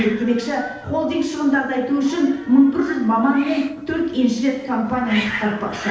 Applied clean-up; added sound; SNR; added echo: none; Hiss; 14 dB; reverberation time 0.8 s.